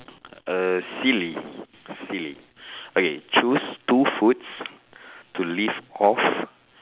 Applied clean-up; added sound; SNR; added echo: none; none; none; none.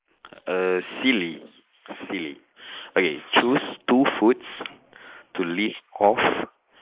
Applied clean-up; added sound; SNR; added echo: neural mask model Resemble Enhance denoiser.